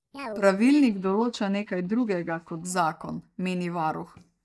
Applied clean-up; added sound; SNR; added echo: neural mask model DeepFilterNet 3.